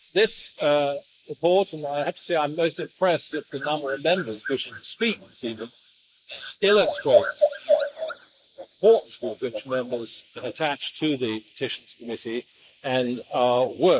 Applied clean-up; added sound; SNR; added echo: neural mask model Resemble Enhance denoiser.